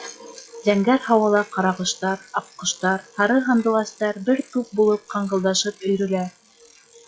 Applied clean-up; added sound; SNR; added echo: classical method log-MMSE.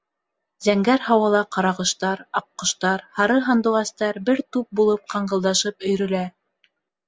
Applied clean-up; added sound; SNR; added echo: none; none; none; none.